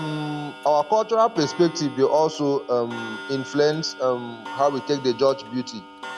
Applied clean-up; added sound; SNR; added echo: none; Clock; 15 dB; none.